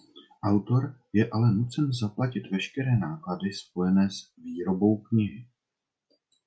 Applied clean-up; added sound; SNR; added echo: none; none; none; none.